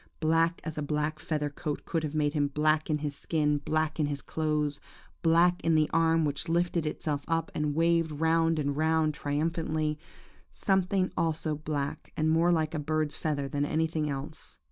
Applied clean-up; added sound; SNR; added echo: none; none; none; none.